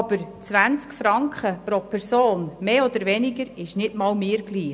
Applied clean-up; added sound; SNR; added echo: none; none; none; none.